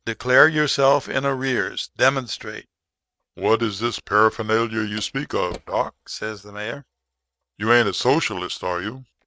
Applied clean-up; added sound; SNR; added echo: neural mask model RNNoise.